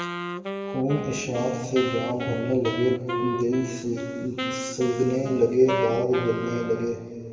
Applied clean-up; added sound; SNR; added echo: none; Wind instrument, woodwind instrument; 6 dB; reverberation time 2.4 s.